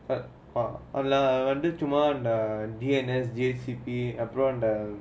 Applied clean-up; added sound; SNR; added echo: none; none; none; none.